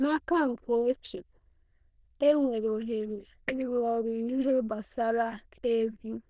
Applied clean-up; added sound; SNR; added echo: neural diffusion model UNIVERSE++.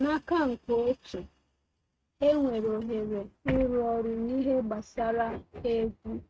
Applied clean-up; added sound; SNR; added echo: neural mask model RNNoise.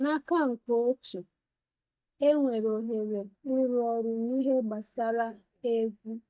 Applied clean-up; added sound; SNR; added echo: neural mask model DeepFilterNet 3.